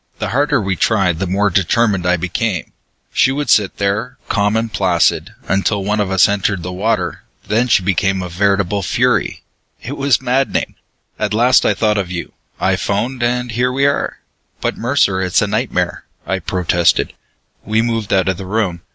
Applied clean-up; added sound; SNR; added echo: none; none; none; none.